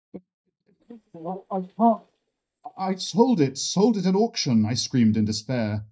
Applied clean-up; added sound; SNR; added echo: neural mask model DeepFilterNet 3.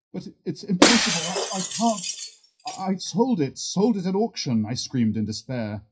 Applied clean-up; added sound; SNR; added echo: classical method WPE with log-MMSE.